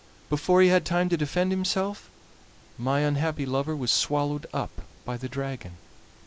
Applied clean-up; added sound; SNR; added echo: none; none; none; none.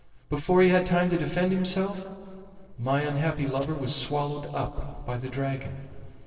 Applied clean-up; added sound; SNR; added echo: neural separator model SepFormer DNS4.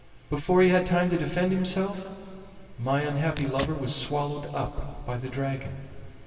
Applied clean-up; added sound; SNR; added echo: none; Tearing; 17 dB; reverberation time 2.9 s.